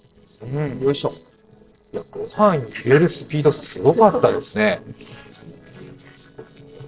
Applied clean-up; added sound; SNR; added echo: neural separator model SepFormer DNS4.